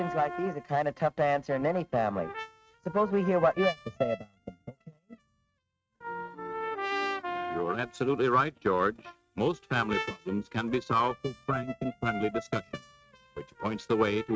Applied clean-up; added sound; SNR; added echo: neural mask model RNNoise.